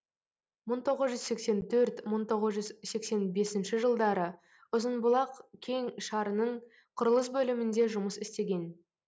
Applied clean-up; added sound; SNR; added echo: none; none; none; none.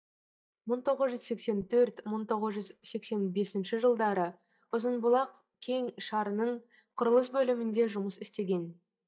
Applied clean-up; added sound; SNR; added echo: neural mask model DeepFilterNet 3.